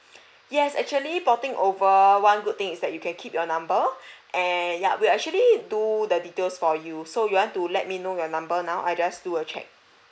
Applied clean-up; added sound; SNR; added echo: none; none; none; none.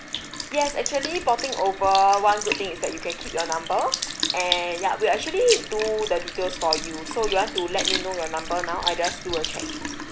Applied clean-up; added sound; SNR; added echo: none; Sink (filling or washing) / Liquid; 6 dB; none.